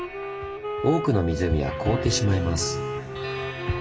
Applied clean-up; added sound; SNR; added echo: none; Wind instrument, woodwind instrument; 7 dB; reverberation time 1.4 s.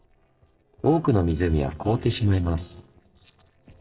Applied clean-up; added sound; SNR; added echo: neural separator model SepFormer DNS4.